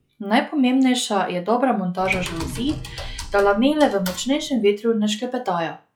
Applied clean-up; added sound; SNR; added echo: classical method log-MMSE.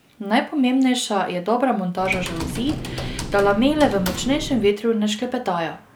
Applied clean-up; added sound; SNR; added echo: none; Typing; 12 dB; none.